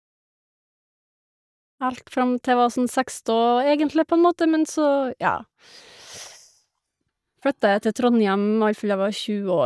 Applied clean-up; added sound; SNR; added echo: neural mask model DeepFilterNet 3.